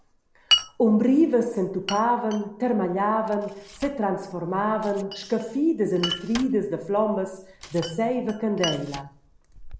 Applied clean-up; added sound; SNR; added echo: none; Glass; 10 dB; none.